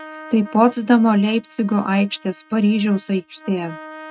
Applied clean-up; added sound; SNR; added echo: neural mask model RNNoise.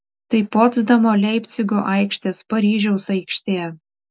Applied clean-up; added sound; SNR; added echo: none; none; none; none.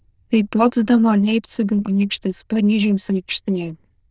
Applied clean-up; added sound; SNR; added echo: neural diffusion model UNIVERSE++.